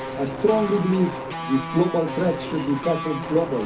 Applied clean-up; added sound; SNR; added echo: none; Guitar; 8 dB; reverberation time 0.3 s.